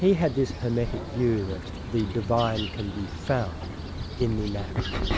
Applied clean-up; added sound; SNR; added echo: none; Bird vocalization, bird call, bird song; 5 dB; none.